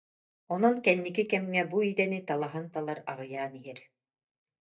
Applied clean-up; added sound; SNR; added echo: neural mask model DeepFilterNet 3.